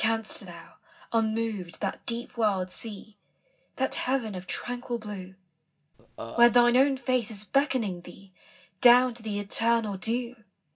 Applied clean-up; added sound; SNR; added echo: none; Burping, eructation; 10 dB; reverberation time 0.4 s.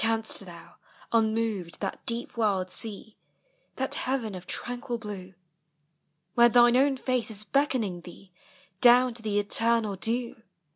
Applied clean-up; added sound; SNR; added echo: none; none; none; none.